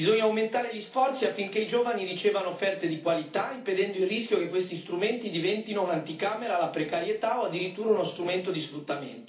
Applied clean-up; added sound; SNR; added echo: none; none; none; reverberation time 0.4 s.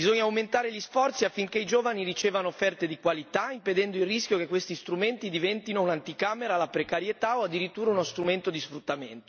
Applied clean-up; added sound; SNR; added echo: none; none; none; none.